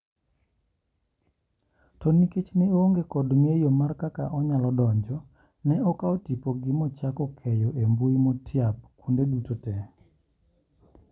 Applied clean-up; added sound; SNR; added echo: none; none; none; none.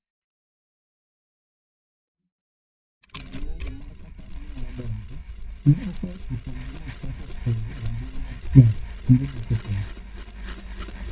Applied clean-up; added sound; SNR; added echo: neural mask model DeepFilterNet 3.